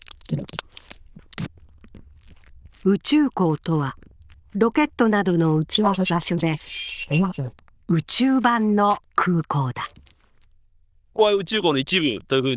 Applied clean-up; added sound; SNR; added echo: neural diffusion model UNIVERSE++.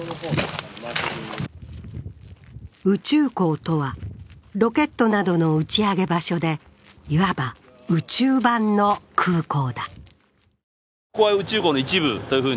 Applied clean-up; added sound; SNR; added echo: none; none; none; none.